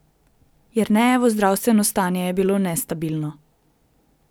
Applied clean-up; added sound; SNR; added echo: none; none; none; none.